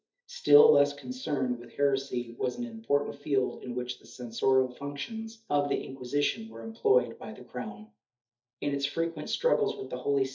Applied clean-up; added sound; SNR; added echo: neural mask model DeepFilterNet 3.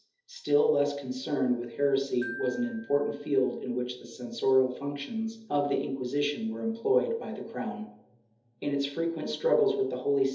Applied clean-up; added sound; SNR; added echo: none; Glockenspiel; 18 dB; reverberation time 1.2 s.